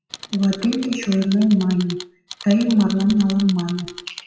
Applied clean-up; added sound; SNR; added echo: classical method WPE with log-MMSE.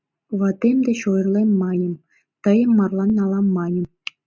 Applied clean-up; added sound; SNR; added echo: none; none; none; none.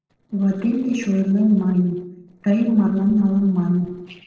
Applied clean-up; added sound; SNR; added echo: neural separator model SepFormer DNS4.